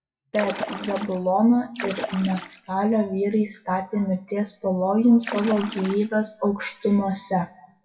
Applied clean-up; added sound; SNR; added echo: classical method WPE with log-MMSE.